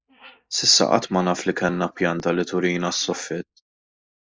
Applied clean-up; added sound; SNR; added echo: neural mask model Resemble Enhance denoiser.